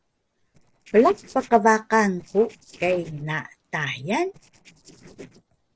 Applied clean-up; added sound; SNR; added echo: neural separator model SepFormer DNS4.